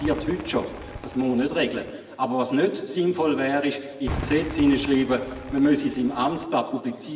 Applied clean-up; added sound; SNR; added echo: none; Cheering / Fireworks; 13 dB; reverberation time 1.1 s.